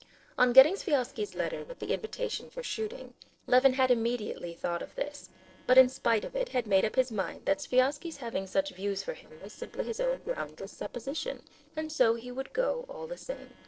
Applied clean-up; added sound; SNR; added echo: neural separator model SepFormer DNS4.